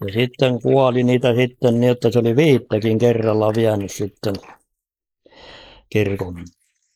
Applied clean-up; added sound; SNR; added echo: neural mask model Resemble Enhance denoiser.